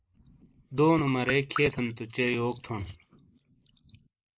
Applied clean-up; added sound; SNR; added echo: neural mask model Resemble Enhance denoiser.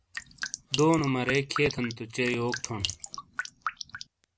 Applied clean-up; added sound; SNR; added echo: none; Drip; 8 dB; none.